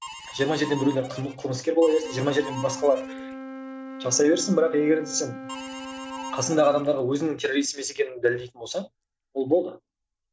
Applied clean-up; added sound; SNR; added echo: none; Wind instrument, woodwind instrument + Harmonica; 13 dB; none.